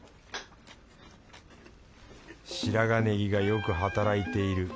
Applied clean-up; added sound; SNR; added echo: none; none; none; none.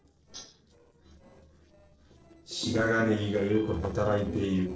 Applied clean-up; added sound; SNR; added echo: neural separator model SepFormer DNS4.